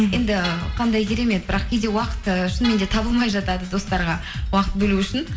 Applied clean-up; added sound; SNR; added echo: none; Vehicle horn, car horn, honking; 18 dB; reverberation time 0.6 s.